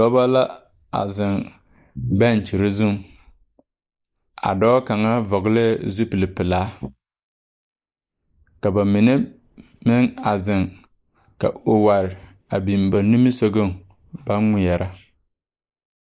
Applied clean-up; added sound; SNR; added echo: neural mask model Resemble Enhance denoiser.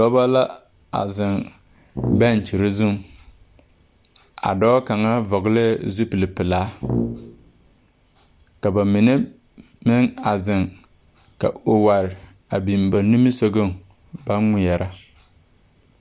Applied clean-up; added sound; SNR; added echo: none; Brass instrument; 6 dB; none.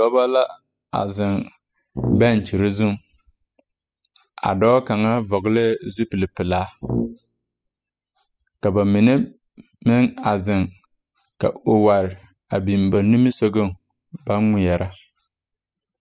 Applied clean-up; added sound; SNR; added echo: classical method spectral subtraction.